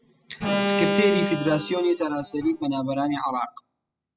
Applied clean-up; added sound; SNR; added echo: classical method spectral subtraction.